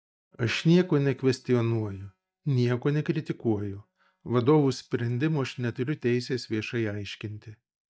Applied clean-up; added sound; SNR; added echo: neural mask model DeepFilterNet 3.